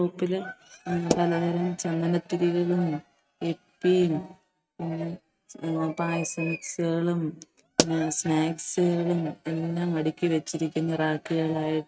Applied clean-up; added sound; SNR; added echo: neural mask model RNNoise.